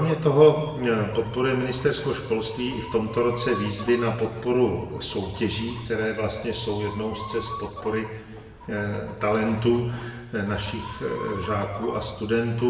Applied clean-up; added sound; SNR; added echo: none; Chicken, rooster; 16 dB; reverberation time 1.2 s.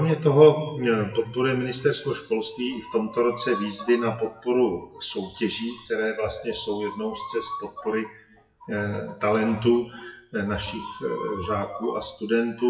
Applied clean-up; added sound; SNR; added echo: classical method WPE with log-MMSE.